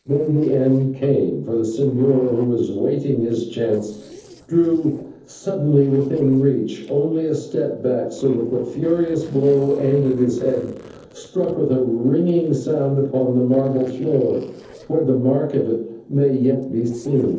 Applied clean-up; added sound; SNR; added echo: neural separator model SepFormer DNS4.